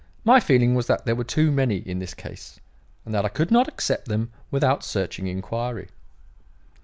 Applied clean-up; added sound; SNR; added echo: none; none; none; none.